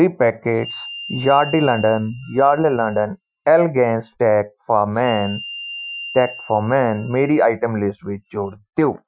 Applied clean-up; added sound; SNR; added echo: classical method Wiener filter.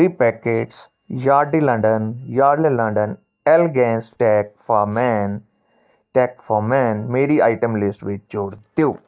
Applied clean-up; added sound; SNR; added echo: neural mask model DeepFilterNet 3.